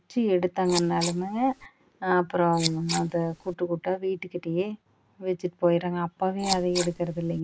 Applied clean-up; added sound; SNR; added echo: neural mask model Resemble Enhance denoiser.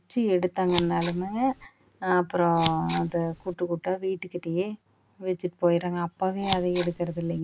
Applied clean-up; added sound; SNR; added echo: none; Scissors; 7 dB; none.